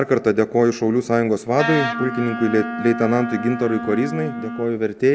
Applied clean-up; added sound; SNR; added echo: none; Wind instrument, woodwind instrument; 8 dB; none.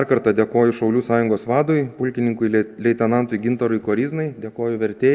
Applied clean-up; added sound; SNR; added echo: none; none; none; none.